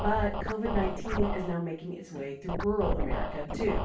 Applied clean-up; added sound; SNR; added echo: none; Scratching (performance technique); 1 dB; reverberation time 0.3 s.